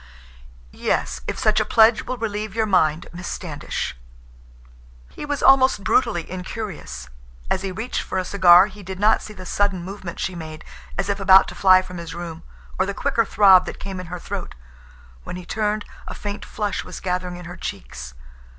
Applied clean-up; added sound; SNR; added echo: none; none; none; none.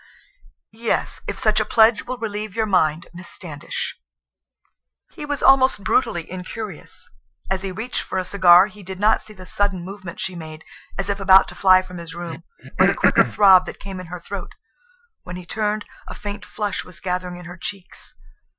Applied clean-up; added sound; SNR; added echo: classical method Wiener filter.